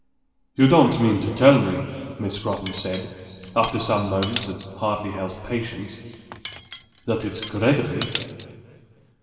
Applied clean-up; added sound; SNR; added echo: none; Cutlery, silverware; 7 dB; reverberation time 2.1 s.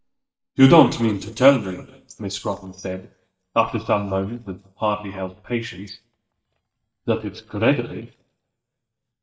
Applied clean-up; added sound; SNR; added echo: neural mask model DeepFilterNet 3.